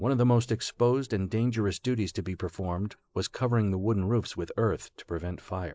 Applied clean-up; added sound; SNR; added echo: neural mask model Resemble Enhance denoiser.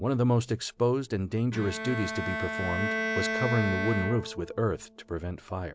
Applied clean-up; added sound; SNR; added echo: none; Bowed string instrument; 6 dB; none.